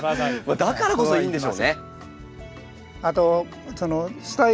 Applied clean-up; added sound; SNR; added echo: none; none; none; none.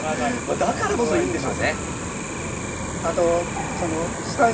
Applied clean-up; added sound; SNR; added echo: none; Cricket; 4 dB; reverberation time 0.4 s.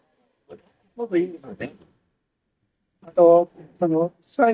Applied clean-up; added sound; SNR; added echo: neural mask model DeepFilterNet 3.